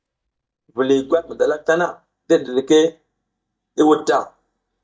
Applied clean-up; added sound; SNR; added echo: neural mask model DeepFilterNet 3.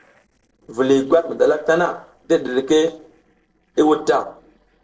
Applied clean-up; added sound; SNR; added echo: neural separator model SepFormer DNS4.